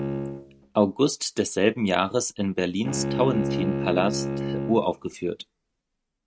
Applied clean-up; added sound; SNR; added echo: neural mask model RNNoise.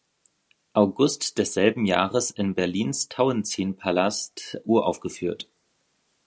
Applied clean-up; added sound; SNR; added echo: none; none; none; none.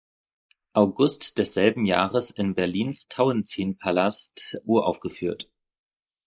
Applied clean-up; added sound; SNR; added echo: neural mask model Resemble Enhance denoiser.